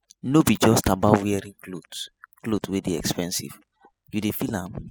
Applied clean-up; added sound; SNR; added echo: classical method spectral subtraction.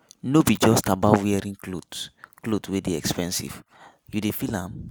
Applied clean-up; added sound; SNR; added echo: none; none; none; none.